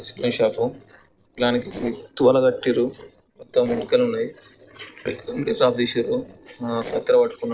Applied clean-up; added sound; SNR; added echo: neural separator model SepFormer DNS4.